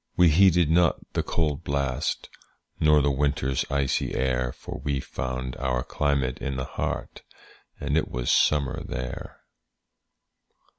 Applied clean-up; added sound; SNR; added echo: none; none; none; none.